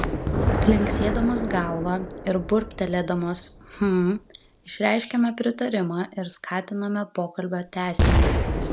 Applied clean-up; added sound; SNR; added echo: none; Explosion; 2 dB; none.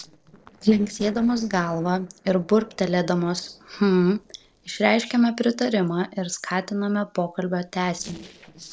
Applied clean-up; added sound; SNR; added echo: neural separator model SepFormer DNS4.